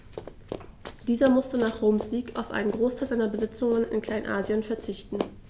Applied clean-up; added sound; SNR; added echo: none; Run; 13 dB; none.